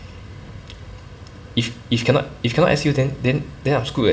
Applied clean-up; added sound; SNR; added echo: none; none; none; reverberation time 1.1 s.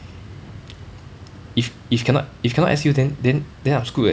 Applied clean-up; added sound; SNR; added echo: none; none; none; none.